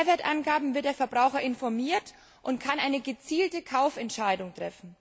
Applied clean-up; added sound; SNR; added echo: none; none; none; none.